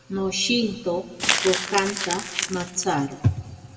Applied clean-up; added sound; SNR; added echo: none; Crumpling, crinkling; 3 dB; reverberation time 1.8 s.